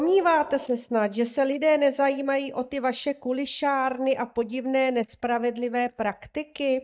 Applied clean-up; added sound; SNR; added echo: neural mask model DeepFilterNet 3.